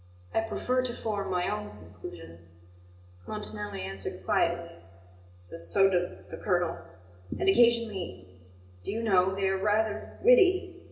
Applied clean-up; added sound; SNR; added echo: none; none; none; reverberation time 1.6 s.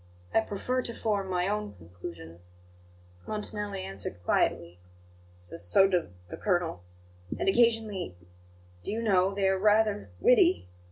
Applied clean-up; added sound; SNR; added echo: none; none; none; none.